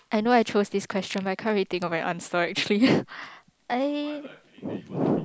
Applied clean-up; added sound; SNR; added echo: none; none; none; none.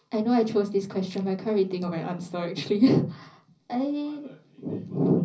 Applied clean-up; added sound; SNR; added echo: none; none; none; reverberation time 0.5 s.